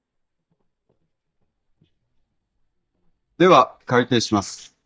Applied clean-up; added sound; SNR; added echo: neural mask model DeepFilterNet 3.